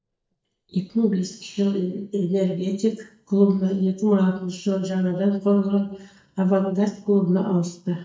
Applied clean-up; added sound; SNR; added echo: neural mask model DeepFilterNet 3.